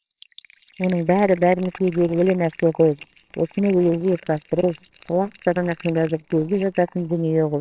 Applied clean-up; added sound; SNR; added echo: neural separator model SepFormer WHAMR!.